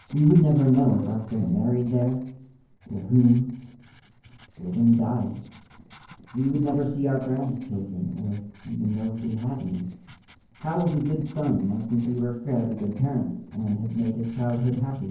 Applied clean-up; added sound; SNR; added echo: neural separator model SepFormer DNS4.